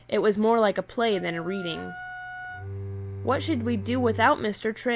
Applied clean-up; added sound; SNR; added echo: none; Wind instrument, woodwind instrument + Bowed string instrument; 10 dB; none.